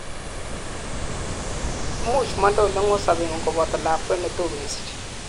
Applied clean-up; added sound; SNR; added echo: none; Ocean; 3 dB; none.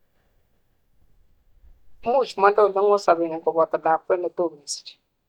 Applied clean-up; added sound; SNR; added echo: neural mask model DeepFilterNet 3.